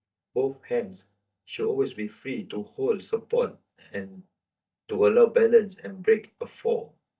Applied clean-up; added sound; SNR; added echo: neural mask model DeepFilterNet 3.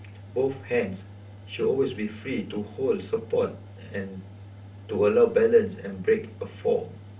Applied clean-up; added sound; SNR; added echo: none; Mechanical fan; 17 dB; reverberation time 0.3 s.